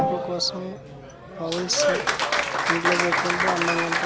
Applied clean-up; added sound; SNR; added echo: none; Applause; -4 dB; none.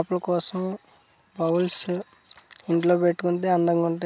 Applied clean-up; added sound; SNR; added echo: none; none; none; none.